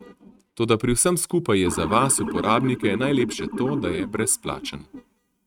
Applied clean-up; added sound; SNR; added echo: neural mask model RNNoise.